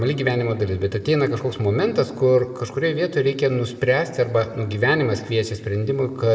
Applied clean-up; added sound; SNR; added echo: none; none; none; reverberation time 1.3 s.